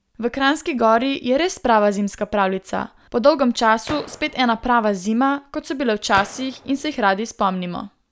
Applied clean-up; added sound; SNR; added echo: none; Gunshot, gunfire; 18 dB; none.